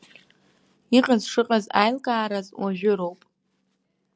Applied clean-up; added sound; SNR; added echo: none; none; none; none.